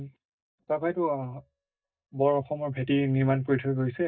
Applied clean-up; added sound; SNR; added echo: neural mask model DeepFilterNet 3.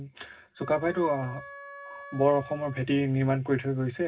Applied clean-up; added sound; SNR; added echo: none; Wind instrument, woodwind instrument; 16 dB; reverberation time 0.4 s.